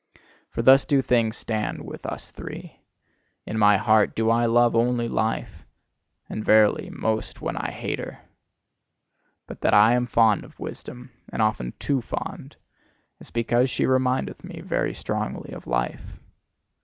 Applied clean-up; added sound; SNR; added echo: none; none; none; none.